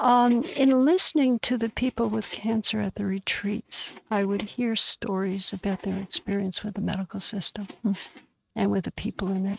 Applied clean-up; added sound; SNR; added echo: neural mask model RNNoise.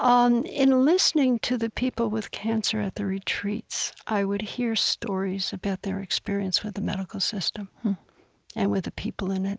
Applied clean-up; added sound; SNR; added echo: none; none; none; none.